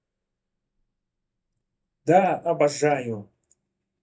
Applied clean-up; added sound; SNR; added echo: neural mask model DeepFilterNet 3.